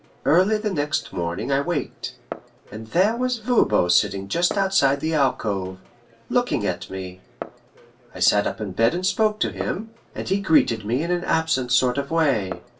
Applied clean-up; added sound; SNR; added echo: none; Glass; 19 dB; reverberation time 0.2 s.